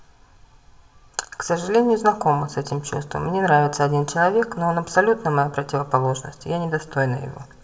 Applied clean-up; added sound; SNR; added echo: none; none; none; reverberation time 1.0 s.